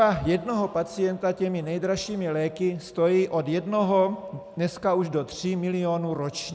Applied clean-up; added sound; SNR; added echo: none; none; none; none.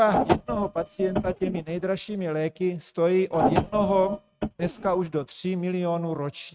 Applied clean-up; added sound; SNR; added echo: neural mask model RNNoise.